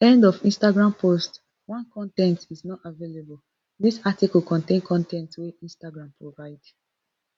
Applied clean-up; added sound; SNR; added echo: none; none; none; none.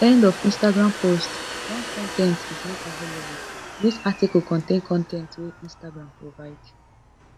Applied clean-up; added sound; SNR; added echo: none; Domestic sounds, home sounds; 12 dB; none.